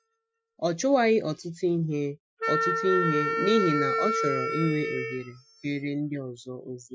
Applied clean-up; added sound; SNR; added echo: classical method Wiener filter.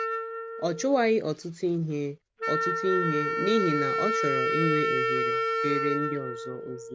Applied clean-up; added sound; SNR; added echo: none; Wind instrument, woodwind instrument; 0 dB; none.